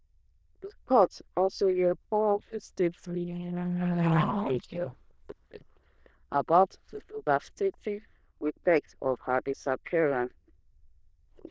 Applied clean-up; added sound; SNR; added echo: neural diffusion model UNIVERSE++.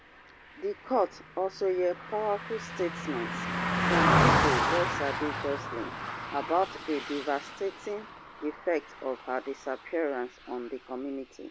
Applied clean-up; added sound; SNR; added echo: none; Car passing by; -1 dB; none.